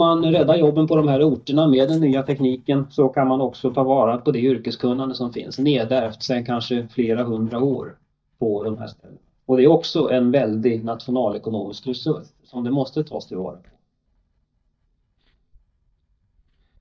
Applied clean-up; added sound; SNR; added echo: neural mask model DeepFilterNet 3.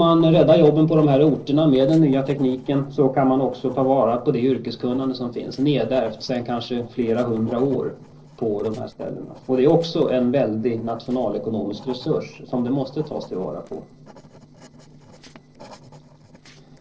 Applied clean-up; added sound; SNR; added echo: neural separator model SepFormer DNS4.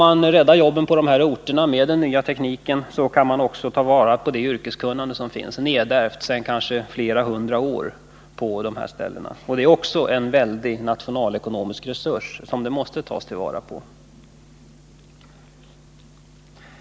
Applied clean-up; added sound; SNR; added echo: none; none; none; none.